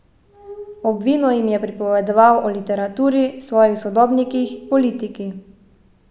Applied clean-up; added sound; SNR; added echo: none; Glass; 20 dB; none.